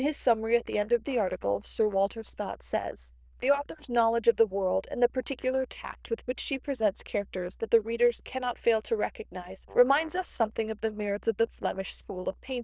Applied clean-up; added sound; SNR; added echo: neural diffusion model UNIVERSE++.